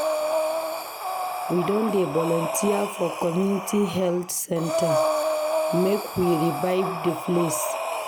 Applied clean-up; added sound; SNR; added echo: none; Breathing; 2 dB; none.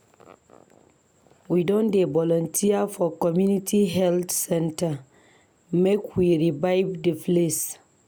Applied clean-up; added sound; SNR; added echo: none; none; none; none.